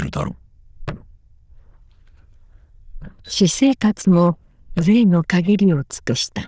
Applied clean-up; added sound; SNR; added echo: neural diffusion model UNIVERSE++.